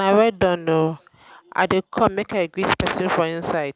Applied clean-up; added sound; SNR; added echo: none; none; none; none.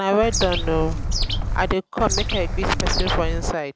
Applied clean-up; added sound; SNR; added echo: none; Bird; -1 dB; none.